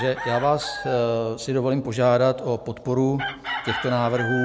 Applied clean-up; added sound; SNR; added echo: none; Chicken, rooster; 10 dB; none.